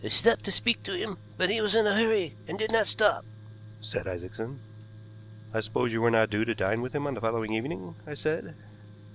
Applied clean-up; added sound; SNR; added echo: none; Tools; 17 dB; none.